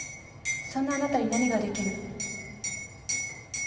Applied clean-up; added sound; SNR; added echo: none; Liquid; 5 dB; reverberation time 2.1 s.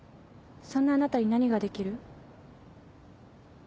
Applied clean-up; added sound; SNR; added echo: none; none; none; none.